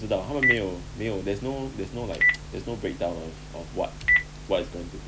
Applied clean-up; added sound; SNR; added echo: none; Telephone; -2 dB; none.